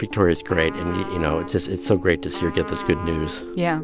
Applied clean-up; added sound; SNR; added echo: none; Trumpet; 14 dB; none.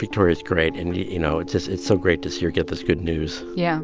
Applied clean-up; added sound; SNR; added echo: none; none; none; none.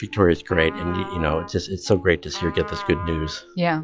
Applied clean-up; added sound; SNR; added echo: classical method log-MMSE.